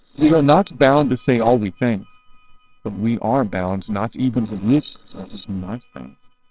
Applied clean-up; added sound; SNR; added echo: neural separator model SepFormer WHAMR!.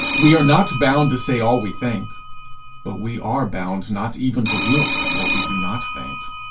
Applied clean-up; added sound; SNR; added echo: none; Telephone; 7 dB; reverberation time 0.2 s.